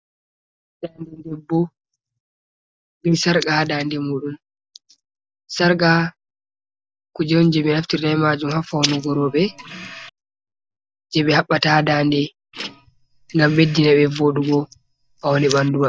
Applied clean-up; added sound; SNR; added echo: neural mask model DeepFilterNet 3.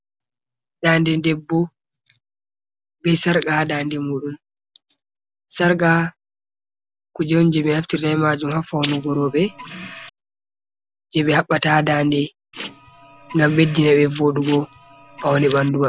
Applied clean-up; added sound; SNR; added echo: none; Printer; 15 dB; none.